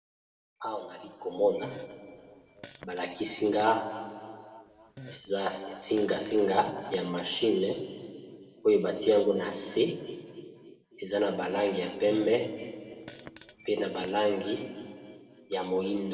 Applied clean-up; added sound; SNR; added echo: none; Fart; 19 dB; reverberation time 2.0 s.